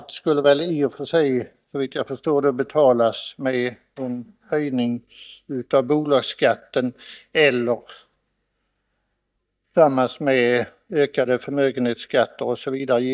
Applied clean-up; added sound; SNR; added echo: neural mask model DeepFilterNet 3.